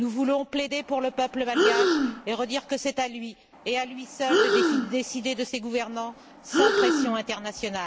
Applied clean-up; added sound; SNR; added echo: none; Breathing; -2 dB; none.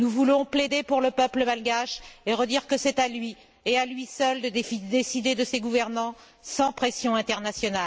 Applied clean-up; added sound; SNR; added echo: none; none; none; none.